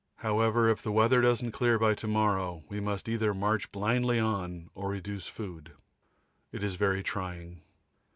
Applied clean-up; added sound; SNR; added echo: none; none; none; none.